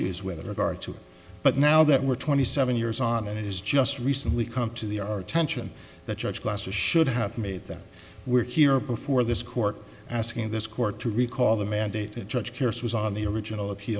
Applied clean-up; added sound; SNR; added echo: none; none; none; none.